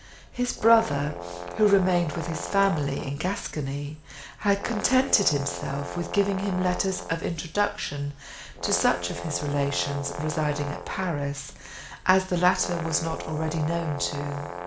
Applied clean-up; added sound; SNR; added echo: none; Brass instrument; 11 dB; reverberation time 1.8 s.